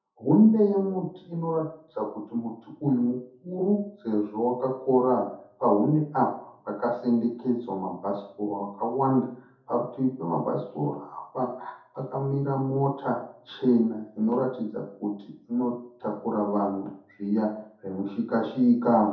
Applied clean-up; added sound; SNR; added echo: none; none; none; reverberation time 0.5 s.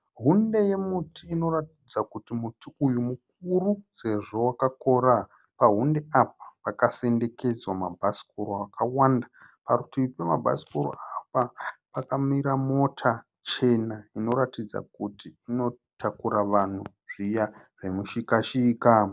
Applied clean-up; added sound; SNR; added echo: none; none; none; none.